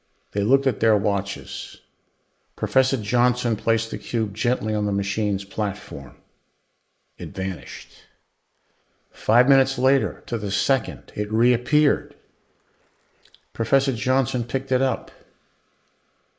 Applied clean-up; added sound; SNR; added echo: neural mask model Resemble Enhance denoiser.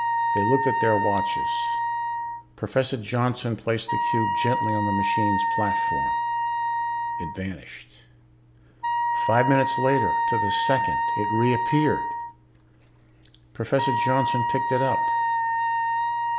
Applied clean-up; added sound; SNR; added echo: none; Wind instrument, woodwind instrument; -2 dB; none.